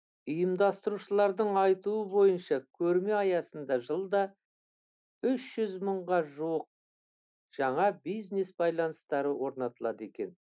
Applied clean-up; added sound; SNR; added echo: none; none; none; none.